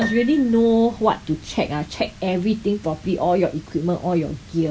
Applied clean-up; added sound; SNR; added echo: none; Piano; 17 dB; none.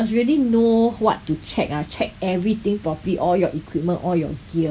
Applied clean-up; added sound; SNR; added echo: none; none; none; none.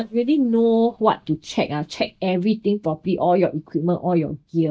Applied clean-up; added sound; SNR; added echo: neural mask model DeepFilterNet 3.